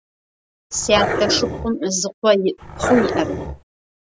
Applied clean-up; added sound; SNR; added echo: none; Growling; 2 dB; none.